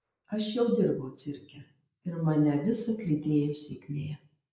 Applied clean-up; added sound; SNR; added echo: neural mask model Resemble Enhance denoiser.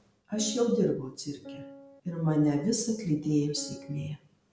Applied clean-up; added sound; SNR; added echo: none; Piano; 16 dB; none.